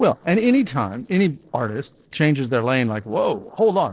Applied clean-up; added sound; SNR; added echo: neural separator model SepFormer DNS4.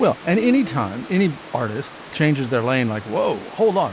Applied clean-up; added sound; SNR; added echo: none; Stream / Liquid + Guitar; 16 dB; none.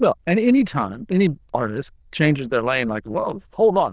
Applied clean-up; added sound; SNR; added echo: neural diffusion model UNIVERSE++.